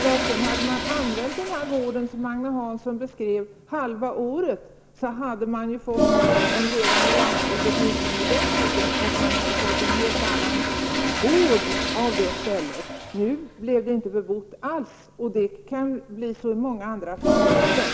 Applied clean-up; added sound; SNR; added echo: none; Toilet flush; -1 dB; none.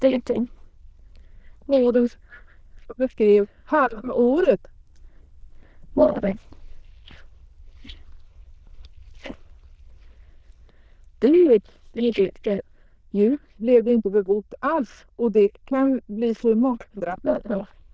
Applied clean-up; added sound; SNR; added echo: neural diffusion model UNIVERSE++.